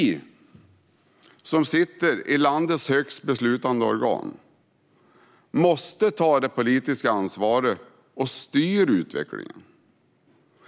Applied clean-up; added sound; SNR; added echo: none; none; none; none.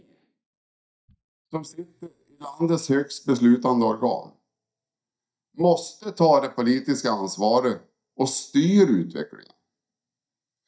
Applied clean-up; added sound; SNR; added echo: neural mask model DeepFilterNet 3.